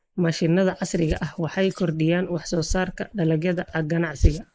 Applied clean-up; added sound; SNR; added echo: neural mask model Resemble Enhance denoiser.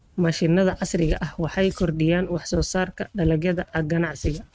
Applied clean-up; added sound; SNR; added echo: neural mask model RNNoise.